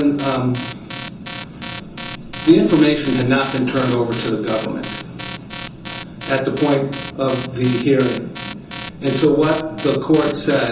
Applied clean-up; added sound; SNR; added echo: none; Alarm; 14 dB; reverberation time 0.6 s.